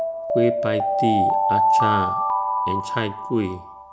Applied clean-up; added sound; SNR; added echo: none; Alarm; -5 dB; none.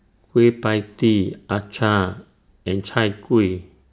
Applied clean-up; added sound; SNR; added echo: none; none; none; none.